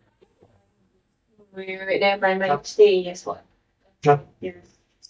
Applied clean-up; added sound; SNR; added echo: neural mask model DeepFilterNet 3.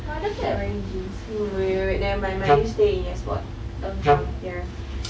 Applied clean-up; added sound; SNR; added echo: none; Wind instrument, woodwind instrument; -3 dB; none.